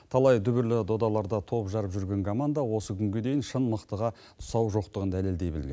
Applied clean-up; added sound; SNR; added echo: none; none; none; none.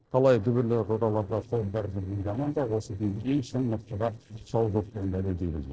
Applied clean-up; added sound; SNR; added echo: neural separator model SepFormer DNS4.